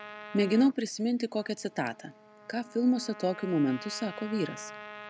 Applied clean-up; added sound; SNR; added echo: none; Trumpet; 16 dB; none.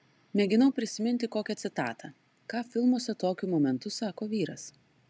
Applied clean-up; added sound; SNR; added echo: none; none; none; none.